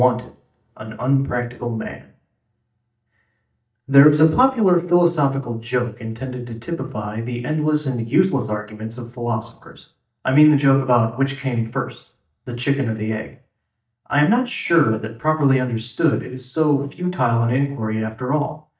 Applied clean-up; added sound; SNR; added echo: neural mask model DeepFilterNet 3.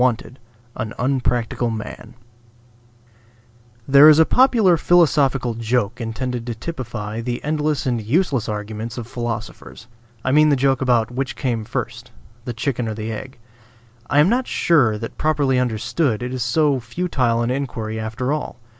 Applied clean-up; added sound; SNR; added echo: none; none; none; none.